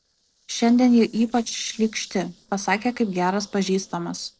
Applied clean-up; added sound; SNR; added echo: neural separator model SepFormer DNS4.